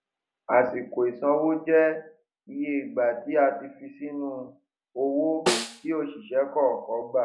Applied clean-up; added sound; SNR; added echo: none; Snare drum; 4 dB; none.